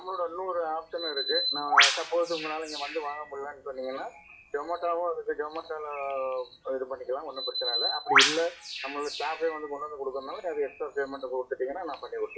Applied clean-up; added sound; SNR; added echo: classical method WPE with log-MMSE.